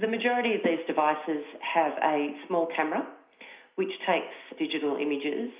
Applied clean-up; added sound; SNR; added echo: none; none; none; reverberation time 0.5 s.